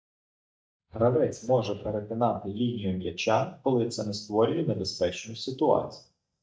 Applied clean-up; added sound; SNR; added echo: neural mask model DeepFilterNet 3.